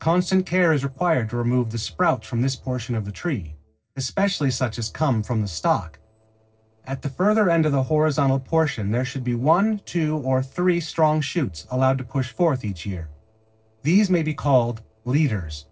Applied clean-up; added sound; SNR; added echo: neural separator model SepFormer DNS4.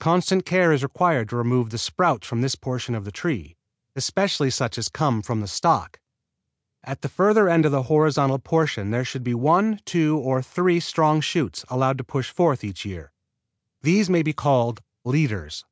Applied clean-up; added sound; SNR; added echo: none; none; none; none.